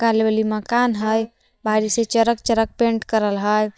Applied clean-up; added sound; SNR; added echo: neural mask model DeepFilterNet 3.